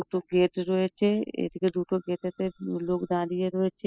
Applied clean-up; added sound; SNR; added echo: classical method spectral subtraction.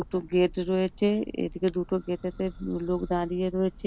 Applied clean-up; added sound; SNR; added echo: none; Church bell; 19 dB; none.